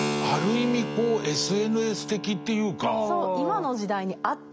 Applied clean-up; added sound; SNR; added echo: none; Keyboard (musical); 7 dB; none.